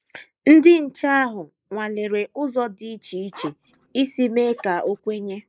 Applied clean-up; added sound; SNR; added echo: neural mask model Resemble Enhance denoiser.